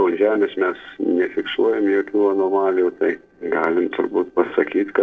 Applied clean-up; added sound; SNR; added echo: neural separator model SepFormer DNS4.